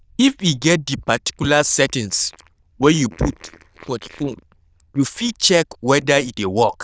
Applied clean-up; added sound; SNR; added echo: neural diffusion model UNIVERSE++.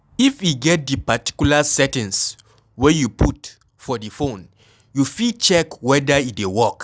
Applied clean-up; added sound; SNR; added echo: none; none; none; none.